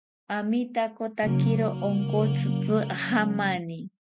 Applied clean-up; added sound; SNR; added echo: none; Guitar; -1 dB; none.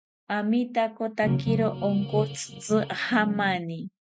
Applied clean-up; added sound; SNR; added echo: neural mask model RNNoise.